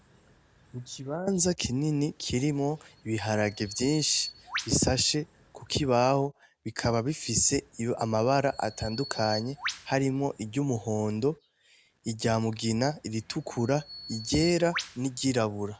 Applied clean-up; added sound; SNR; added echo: none; Bird vocalization, bird call, bird song; 16 dB; none.